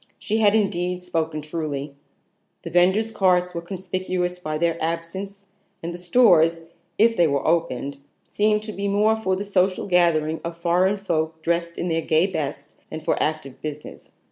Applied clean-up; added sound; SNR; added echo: none; none; none; none.